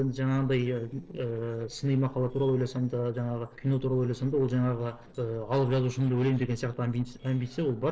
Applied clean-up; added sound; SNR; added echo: neural separator model SepFormer DNS4.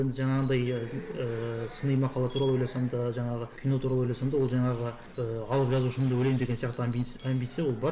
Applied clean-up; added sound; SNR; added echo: none; Glass; 14 dB; none.